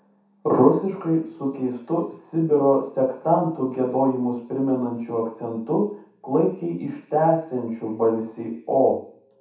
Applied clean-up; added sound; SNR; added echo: none; none; none; reverberation time 0.7 s.